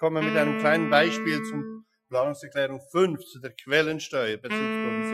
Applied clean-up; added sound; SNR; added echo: classical method Wiener filter.